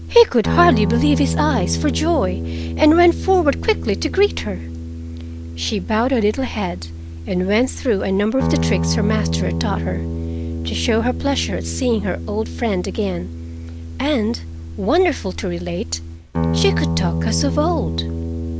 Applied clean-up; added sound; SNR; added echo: none; Guitar; 4 dB; none.